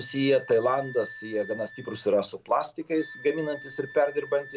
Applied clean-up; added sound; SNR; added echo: none; Wind instrument, woodwind instrument; 17 dB; none.